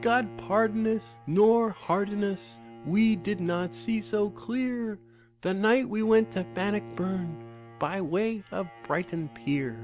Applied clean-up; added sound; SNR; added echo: none; Bowed string instrument; 18 dB; none.